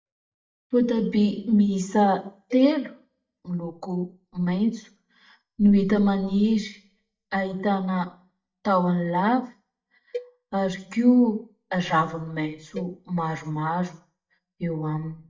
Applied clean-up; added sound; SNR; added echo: neural mask model DeepFilterNet 3.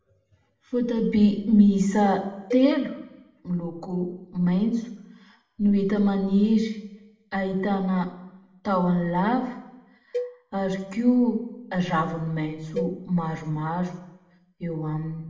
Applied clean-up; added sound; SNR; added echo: none; Cowbell; 13 dB; reverberation time 0.8 s.